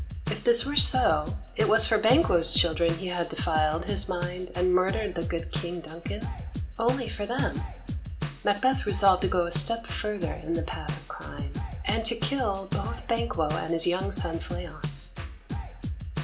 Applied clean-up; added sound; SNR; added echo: none; Drum kit; 6 dB; reverberation time 0.8 s.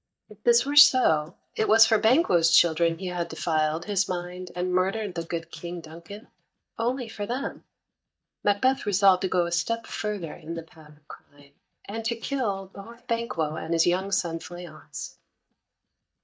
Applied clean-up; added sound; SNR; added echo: neural mask model DeepFilterNet 3.